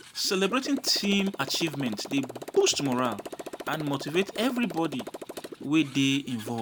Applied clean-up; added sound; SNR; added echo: none; Motorcycle; 12 dB; none.